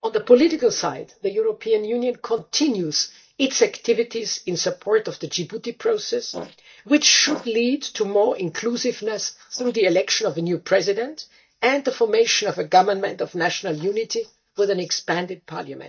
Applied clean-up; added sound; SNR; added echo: neural mask model DeepFilterNet 3.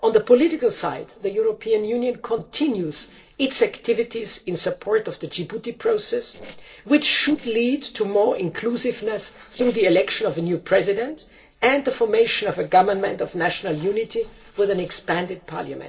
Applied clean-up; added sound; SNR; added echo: neural separator model SepFormer DNS4.